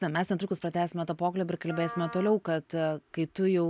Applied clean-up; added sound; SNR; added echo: none; Wind instrument, woodwind instrument; 16 dB; none.